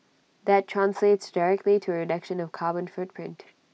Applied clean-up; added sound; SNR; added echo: none; none; none; none.